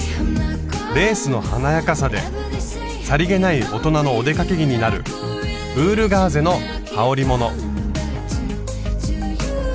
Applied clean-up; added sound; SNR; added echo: none; none; none; none.